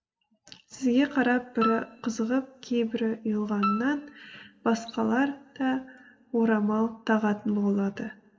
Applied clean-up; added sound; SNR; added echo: none; Piano; 9 dB; reverberation time 1.2 s.